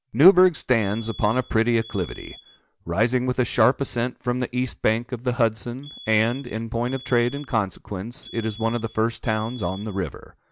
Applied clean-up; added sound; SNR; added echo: none; Alarm; 20 dB; none.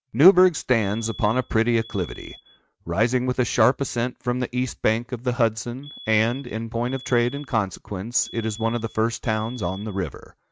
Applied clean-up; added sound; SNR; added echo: neural mask model RNNoise.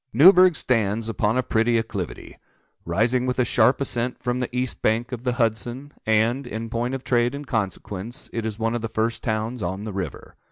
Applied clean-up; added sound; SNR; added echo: none; none; none; none.